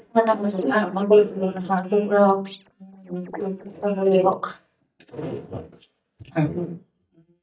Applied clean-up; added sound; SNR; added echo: neural mask model DeepFilterNet 3.